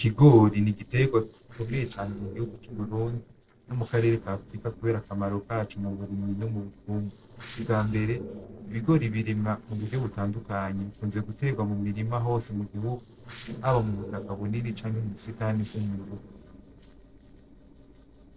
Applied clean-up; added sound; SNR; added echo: neural separator model SepFormer DNS4.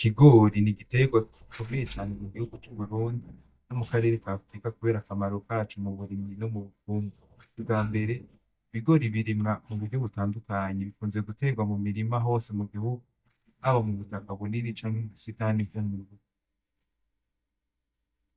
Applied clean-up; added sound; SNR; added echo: neural mask model DeepFilterNet 3.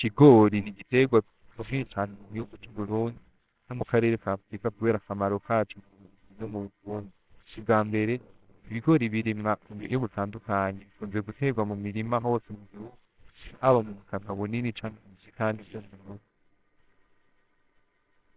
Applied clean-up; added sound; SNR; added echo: neural separator model SepFormer WHAMR!.